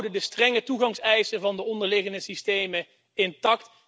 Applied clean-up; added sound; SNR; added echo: none; none; none; none.